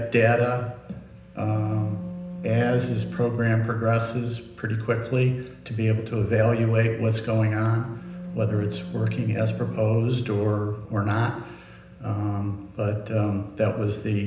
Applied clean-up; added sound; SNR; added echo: none; Wind instrument, woodwind instrument; 13 dB; reverberation time 0.9 s.